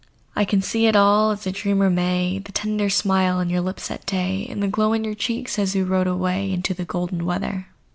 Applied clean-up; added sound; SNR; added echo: none; none; none; none.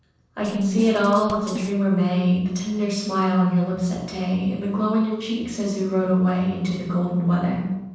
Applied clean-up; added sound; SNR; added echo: neural separator model SepFormer DNS4.